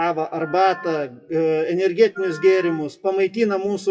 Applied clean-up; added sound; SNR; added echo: classical method WPE with log-MMSE.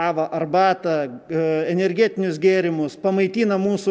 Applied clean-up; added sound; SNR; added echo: none; none; none; none.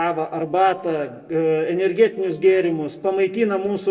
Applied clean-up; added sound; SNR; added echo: neural separator model SepFormer DNS4.